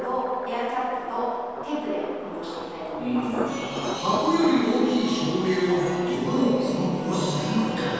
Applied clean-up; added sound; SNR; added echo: none; Thunder; 13 dB; reverberation time 2.1 s.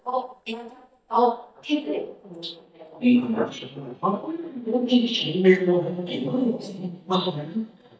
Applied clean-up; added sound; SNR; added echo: neural mask model DeepFilterNet 3.